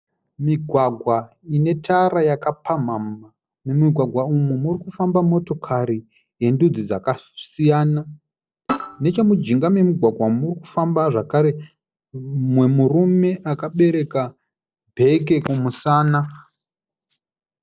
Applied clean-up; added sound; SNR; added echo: neural separator model SepFormer DNS4.